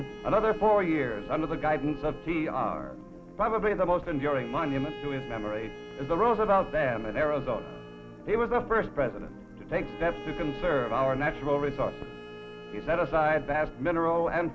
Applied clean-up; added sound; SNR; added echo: none; Bowed string instrument; 16 dB; none.